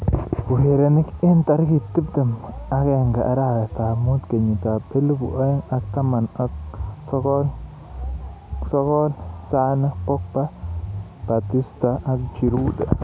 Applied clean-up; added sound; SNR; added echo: none; none; none; none.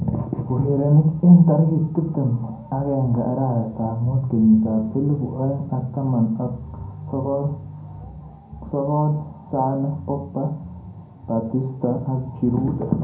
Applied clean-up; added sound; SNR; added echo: none; Bowed string instrument; 20 dB; reverberation time 0.6 s.